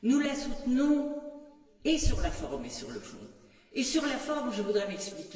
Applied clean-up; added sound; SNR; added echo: none; none; none; reverberation time 1.3 s.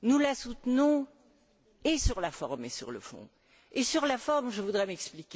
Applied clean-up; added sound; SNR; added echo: none; none; none; none.